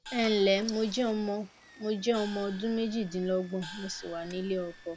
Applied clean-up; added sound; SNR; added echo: none; Engine starting / Car + Gong; 16 dB; none.